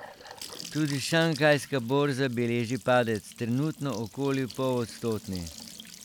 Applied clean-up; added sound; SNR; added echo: none; Trickle, dribble / Bathtub (filling or washing) / Sink (filling or washing) / Gurgling / Splash, splatter; 17 dB; none.